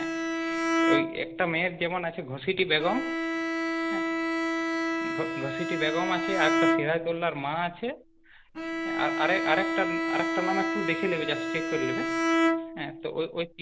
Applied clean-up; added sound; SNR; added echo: none; Bowed string instrument; -2 dB; none.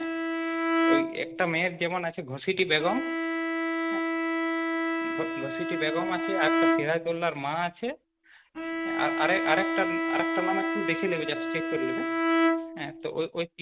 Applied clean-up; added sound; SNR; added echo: neural mask model RNNoise.